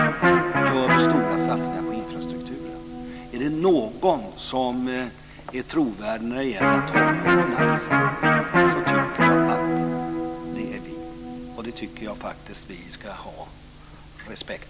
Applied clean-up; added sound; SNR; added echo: none; Electric guitar; -5 dB; none.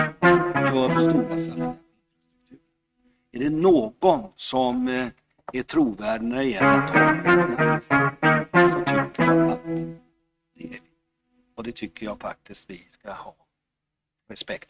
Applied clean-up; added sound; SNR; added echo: neural mask model RNNoise.